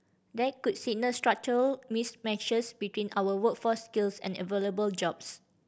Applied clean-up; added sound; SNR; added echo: none; none; none; none.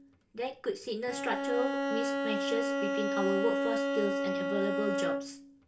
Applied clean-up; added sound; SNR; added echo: none; Bowed string instrument; -2 dB; reverberation time 0.2 s.